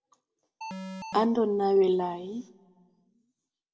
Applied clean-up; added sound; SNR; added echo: none; Alarm; 9 dB; reverberation time 0.9 s.